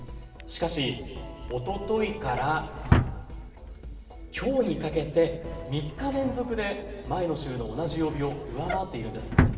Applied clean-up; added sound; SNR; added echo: none; Drawer open or close; 3 dB; reverberation time 2.2 s.